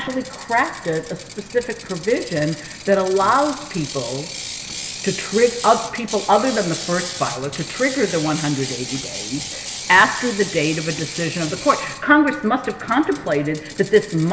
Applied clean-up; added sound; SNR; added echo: none; Ratchet, pawl; 12 dB; none.